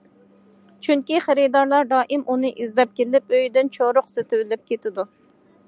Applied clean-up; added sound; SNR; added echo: none; none; none; none.